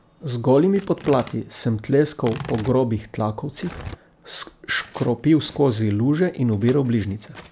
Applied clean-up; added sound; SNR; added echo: none; Tearing; 19 dB; none.